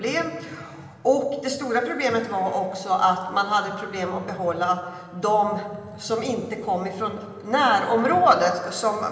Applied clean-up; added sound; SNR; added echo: none; none; none; reverberation time 2.4 s.